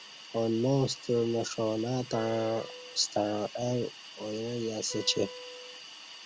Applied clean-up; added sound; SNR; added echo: none; Wind instrument, woodwind instrument + Hiss; 14 dB; none.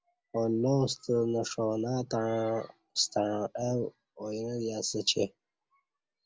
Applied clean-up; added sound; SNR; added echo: none; none; none; none.